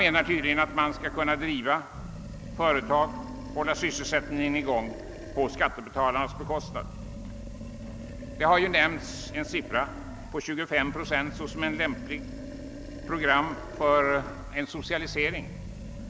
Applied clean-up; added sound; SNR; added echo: none; Animal; 11 dB; none.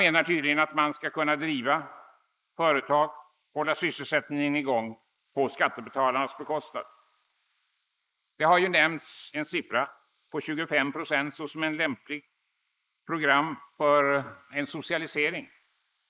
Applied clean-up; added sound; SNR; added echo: neural mask model Resemble Enhance denoiser.